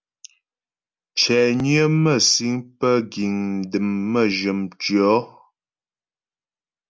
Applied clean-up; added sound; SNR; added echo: none; none; none; none.